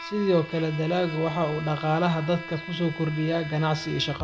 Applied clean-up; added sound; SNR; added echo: none; Bowed string instrument; 13 dB; none.